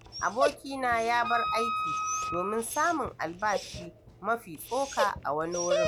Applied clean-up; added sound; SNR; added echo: none; Wind instrument, woodwind instrument + Dog; 3 dB; none.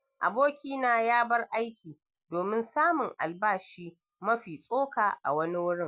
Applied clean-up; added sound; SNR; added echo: none; none; none; none.